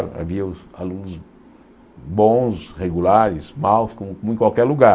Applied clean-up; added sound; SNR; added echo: none; none; none; none.